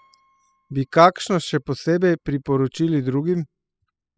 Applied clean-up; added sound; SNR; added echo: classical method spectral subtraction.